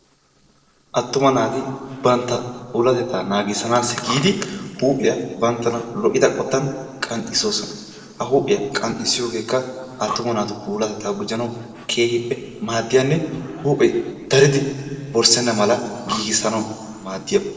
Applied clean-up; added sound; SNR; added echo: neural separator model SepFormer DNS4.